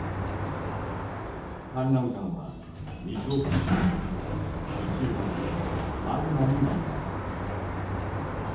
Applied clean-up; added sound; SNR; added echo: none; Sliding door; -1 dB; reverberation time 0.7 s.